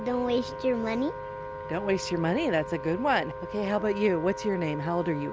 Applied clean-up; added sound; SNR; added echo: none; Wind instrument, woodwind instrument; 10 dB; none.